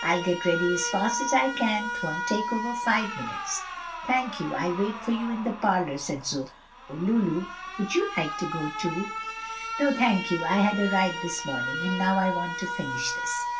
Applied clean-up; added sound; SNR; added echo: none; Alarm; 5 dB; reverberation time 0.2 s.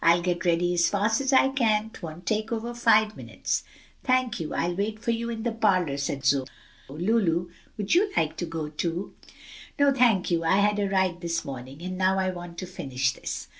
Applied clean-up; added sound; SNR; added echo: none; none; none; none.